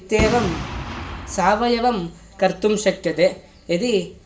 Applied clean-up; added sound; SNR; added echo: none; Boom; 8 dB; reverberation time 0.4 s.